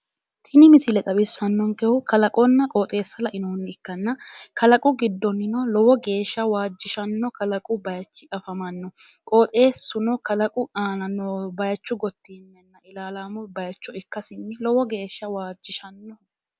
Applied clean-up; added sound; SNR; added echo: none; none; none; none.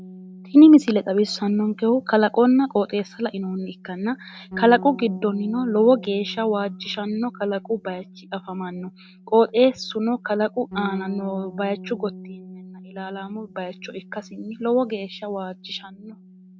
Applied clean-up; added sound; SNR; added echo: none; Bass guitar; 18 dB; none.